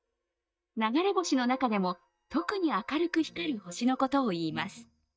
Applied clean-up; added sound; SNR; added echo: neural mask model DeepFilterNet 3.